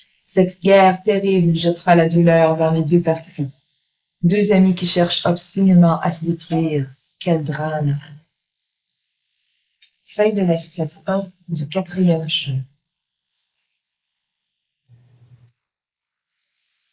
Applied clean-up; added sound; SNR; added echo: neural mask model Resemble Enhance denoiser.